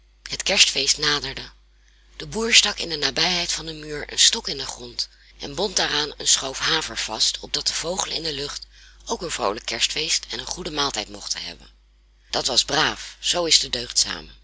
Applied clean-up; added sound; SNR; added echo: none; none; none; none.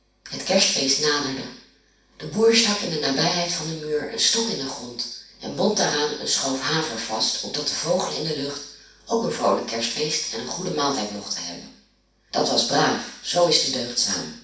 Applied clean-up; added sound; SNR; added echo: none; none; none; reverberation time 0.6 s.